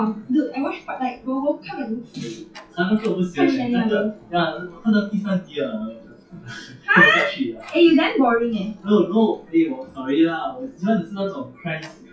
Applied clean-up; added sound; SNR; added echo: classical method WPE with log-MMSE.